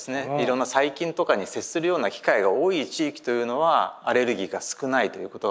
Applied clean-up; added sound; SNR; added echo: none; none; none; none.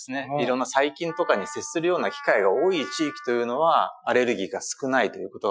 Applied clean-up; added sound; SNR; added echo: classical method Wiener filter.